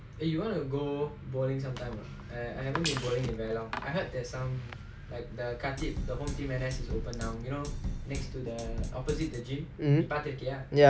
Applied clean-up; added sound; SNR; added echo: none; Drum kit; 5 dB; none.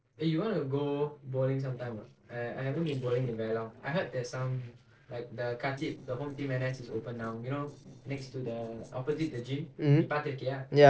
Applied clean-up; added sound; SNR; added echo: neural separator model SepFormer DNS4.